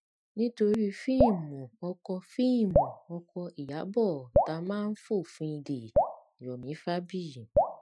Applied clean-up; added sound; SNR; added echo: classical method Wiener filter.